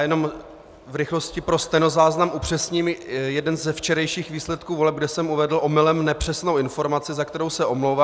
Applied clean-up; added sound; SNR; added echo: none; none; none; none.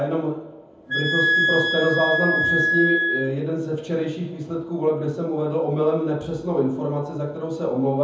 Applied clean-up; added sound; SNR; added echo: none; Wind instrument, woodwind instrument; -2 dB; reverberation time 0.7 s.